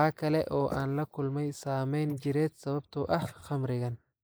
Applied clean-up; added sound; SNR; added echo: neural mask model Resemble Enhance denoiser.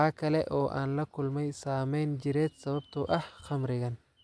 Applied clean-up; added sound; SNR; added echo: none; none; none; none.